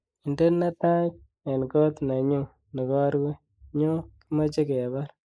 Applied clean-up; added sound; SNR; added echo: neural mask model Resemble Enhance denoiser.